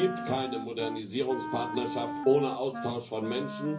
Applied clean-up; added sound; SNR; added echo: none; Wind instrument, woodwind instrument; 7 dB; reverberation time 0.5 s.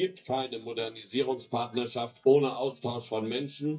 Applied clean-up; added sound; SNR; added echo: neural mask model DeepFilterNet 3.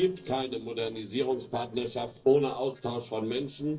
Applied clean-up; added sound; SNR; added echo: neural separator model SepFormer DNS4.